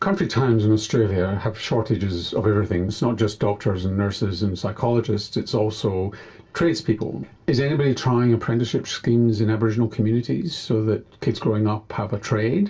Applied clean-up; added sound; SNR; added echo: none; none; none; reverberation time 0.2 s.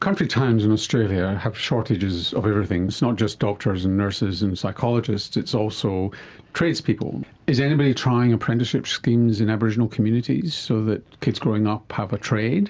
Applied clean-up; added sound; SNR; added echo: none; none; none; none.